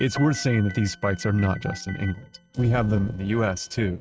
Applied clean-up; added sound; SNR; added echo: neural mask model RNNoise.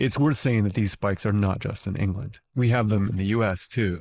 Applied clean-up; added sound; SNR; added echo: neural mask model Resemble Enhance denoiser.